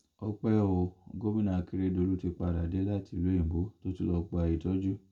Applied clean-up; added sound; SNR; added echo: none; none; none; reverberation time 0.2 s.